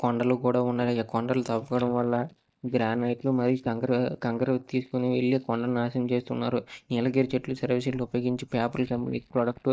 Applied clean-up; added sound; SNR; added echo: neural mask model DeepFilterNet 3.